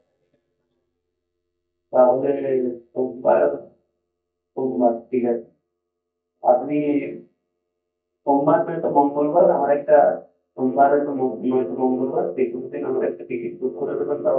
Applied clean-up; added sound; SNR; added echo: neural mask model DeepFilterNet 3.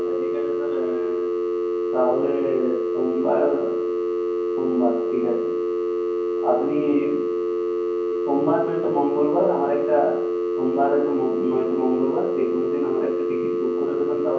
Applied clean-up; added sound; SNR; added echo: none; Telephone; -2 dB; reverberation time 0.9 s.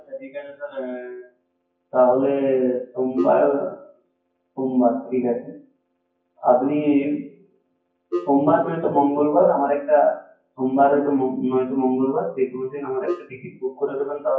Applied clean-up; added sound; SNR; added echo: classical method WPE with log-MMSE.